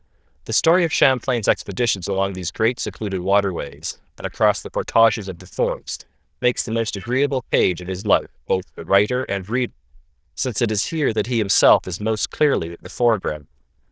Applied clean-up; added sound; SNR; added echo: neural diffusion model UNIVERSE++.